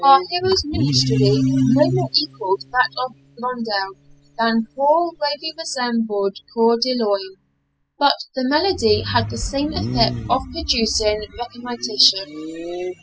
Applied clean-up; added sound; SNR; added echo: classical method spectral subtraction.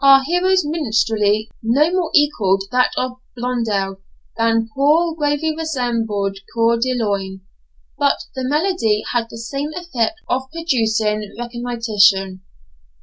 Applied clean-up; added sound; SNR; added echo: none; none; none; none.